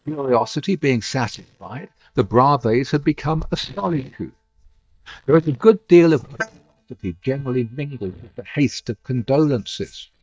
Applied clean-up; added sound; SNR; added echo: neural mask model DeepFilterNet 3.